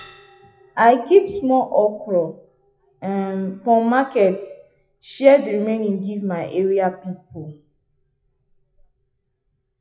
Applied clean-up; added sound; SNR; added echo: classical method WPE with log-MMSE.